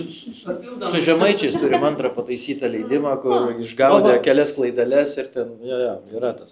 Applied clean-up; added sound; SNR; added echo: none; none; none; none.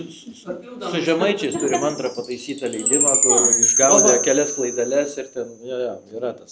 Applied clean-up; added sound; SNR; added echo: none; Chime; 0 dB; none.